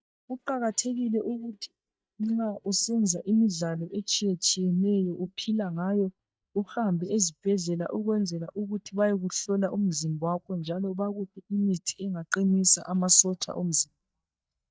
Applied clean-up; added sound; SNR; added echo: neural mask model DeepFilterNet 3.